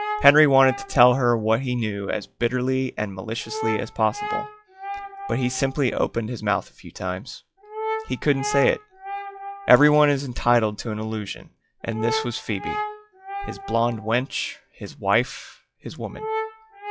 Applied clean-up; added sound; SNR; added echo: classical method log-MMSE.